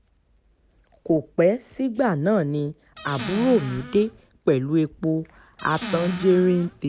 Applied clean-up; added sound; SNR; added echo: none; Squeak / Cupboard open or close; 7 dB; none.